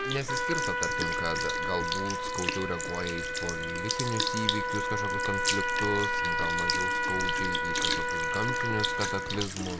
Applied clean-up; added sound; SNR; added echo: none; Trumpet + Sink (filling or washing) / Liquid; -5 dB; none.